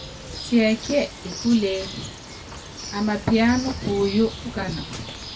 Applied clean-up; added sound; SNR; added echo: none; Bird; 11 dB; reverberation time 0.2 s.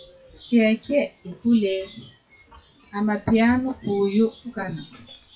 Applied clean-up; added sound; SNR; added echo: classical method WPE with log-MMSE.